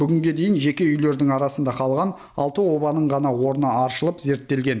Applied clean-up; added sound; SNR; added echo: neural mask model Resemble Enhance denoiser.